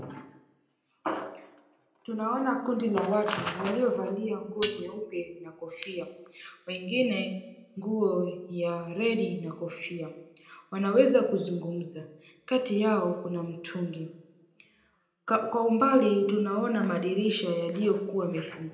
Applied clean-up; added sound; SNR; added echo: none; Dishes, pots, and pans; 7 dB; reverberation time 0.7 s.